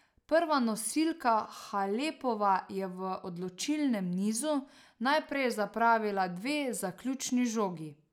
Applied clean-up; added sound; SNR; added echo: none; none; none; none.